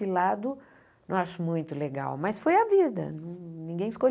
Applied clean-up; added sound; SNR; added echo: none; none; none; none.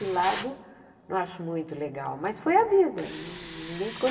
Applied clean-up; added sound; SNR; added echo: none; Tools; 15 dB; reverberation time 2.0 s.